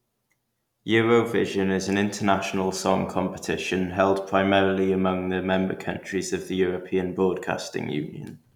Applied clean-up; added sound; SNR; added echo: none; none; none; none.